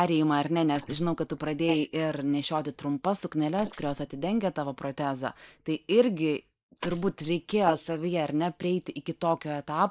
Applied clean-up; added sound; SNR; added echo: neural mask model Resemble Enhance denoiser.